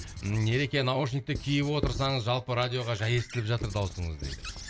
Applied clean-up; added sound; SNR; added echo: none; Squeak / Writing; 11 dB; none.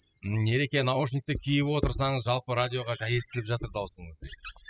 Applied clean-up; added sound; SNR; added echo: classical method spectral subtraction.